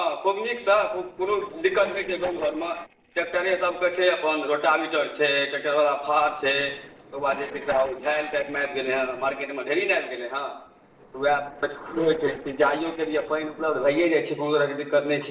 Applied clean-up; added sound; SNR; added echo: neural separator model SepFormer DNS4.